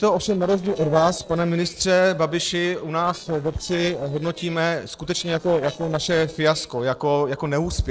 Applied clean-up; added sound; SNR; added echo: neural separator model SepFormer DNS4.